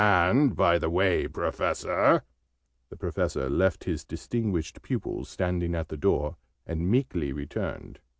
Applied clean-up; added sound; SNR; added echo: none; none; none; none.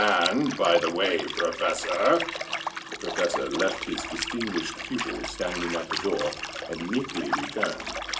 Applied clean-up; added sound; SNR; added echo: none; Liquid; 5 dB; reverberation time 0.2 s.